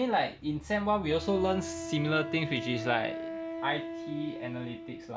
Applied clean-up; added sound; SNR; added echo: none; Wind instrument, woodwind instrument; 8 dB; none.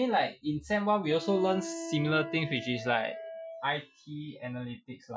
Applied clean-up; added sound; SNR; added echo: classical method Wiener filter.